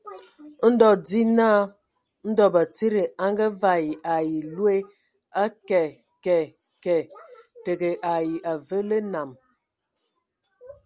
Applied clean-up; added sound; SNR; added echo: none; none; none; none.